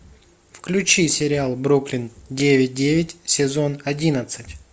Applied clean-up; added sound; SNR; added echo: none; none; none; none.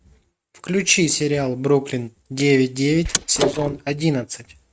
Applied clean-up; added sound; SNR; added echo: neural mask model RNNoise.